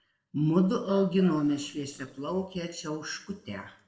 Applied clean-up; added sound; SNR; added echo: neural separator model SepFormer DNS4.